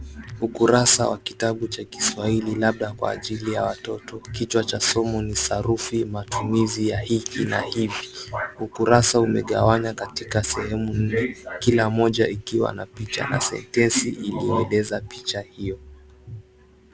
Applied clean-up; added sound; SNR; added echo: none; none; none; none.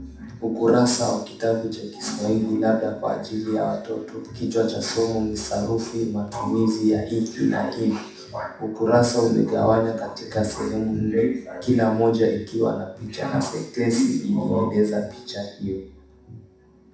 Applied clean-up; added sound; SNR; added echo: none; none; none; reverberation time 0.7 s.